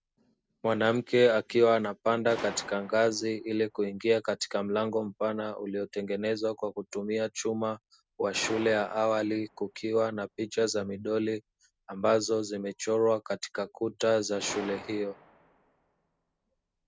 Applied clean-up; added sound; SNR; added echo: none; Gunshot, gunfire; 20 dB; none.